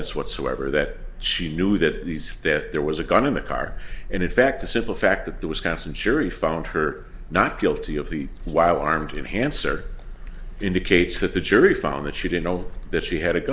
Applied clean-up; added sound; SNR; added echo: none; none; none; none.